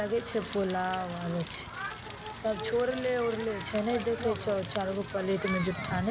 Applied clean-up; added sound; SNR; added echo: none; Crackle; 8 dB; none.